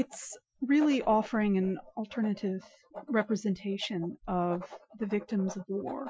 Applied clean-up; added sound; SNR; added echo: classical method Wiener filter.